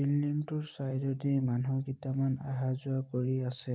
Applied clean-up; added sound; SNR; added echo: none; none; none; none.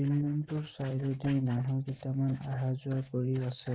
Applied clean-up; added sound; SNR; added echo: neural mask model Resemble Enhance denoiser.